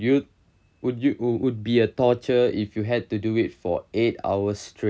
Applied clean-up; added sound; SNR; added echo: none; none; none; none.